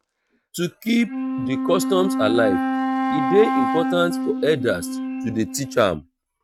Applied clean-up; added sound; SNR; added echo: neural mask model RNNoise.